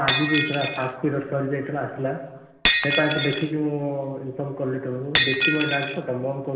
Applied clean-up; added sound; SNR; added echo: none; Shatter; -1 dB; reverberation time 1.1 s.